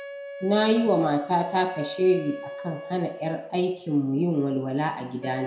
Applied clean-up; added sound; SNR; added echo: none; Wind instrument, woodwind instrument; 14 dB; reverberation time 0.5 s.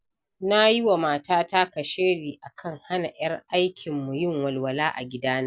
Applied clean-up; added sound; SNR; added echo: none; none; none; none.